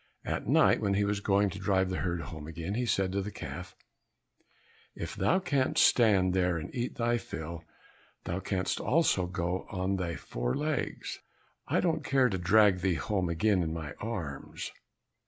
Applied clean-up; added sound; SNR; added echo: none; none; none; none.